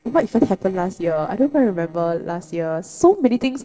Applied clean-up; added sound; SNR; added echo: neural separator model SepFormer DNS4.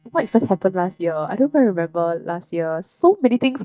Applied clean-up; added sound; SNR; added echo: neural mask model DeepFilterNet 3.